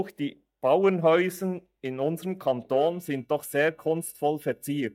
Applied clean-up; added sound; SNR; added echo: neural mask model DeepFilterNet 3.